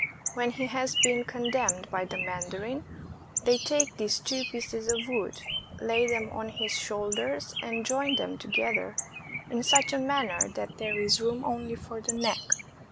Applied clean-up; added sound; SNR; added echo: none; Bird; 3 dB; none.